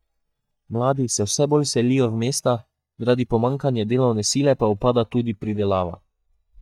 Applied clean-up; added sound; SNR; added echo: neural mask model DeepFilterNet 3.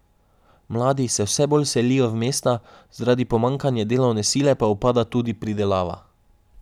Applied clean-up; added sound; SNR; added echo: none; none; none; none.